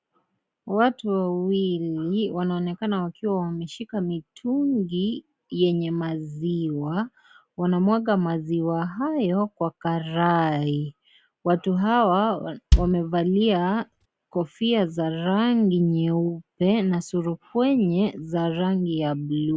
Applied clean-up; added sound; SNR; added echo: none; Bass drum; 1 dB; none.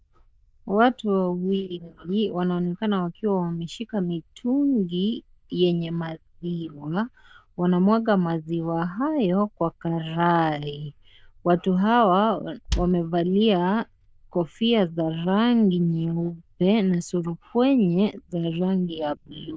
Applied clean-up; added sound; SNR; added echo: neural diffusion model UNIVERSE++.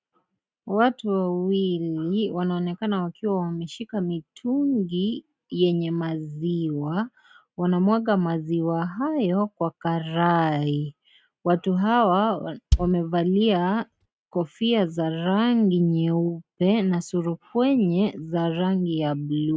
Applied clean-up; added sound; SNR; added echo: neural mask model RNNoise.